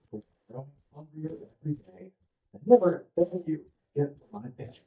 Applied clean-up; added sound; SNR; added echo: neural mask model DeepFilterNet 3.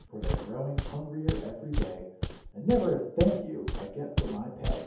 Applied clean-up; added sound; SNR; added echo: none; Walk, footsteps; 2 dB; reverberation time 0.7 s.